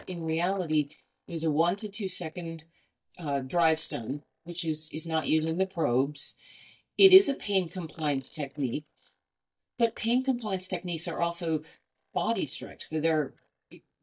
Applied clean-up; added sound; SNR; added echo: neural mask model DeepFilterNet 3.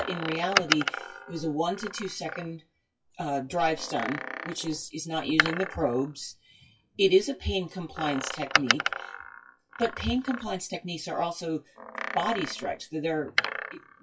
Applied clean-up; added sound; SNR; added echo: classical method WPE with log-MMSE.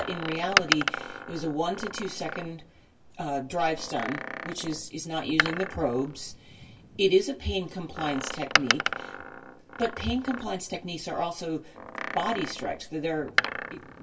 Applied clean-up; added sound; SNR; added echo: none; Door; 2 dB; reverberation time 0.1 s.